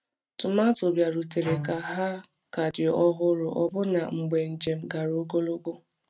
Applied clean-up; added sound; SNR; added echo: neural mask model RNNoise.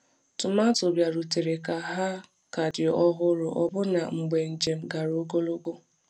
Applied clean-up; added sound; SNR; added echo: none; none; none; none.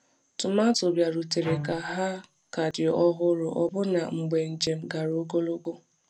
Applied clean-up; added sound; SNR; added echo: none; Bowed string instrument; 11 dB; none.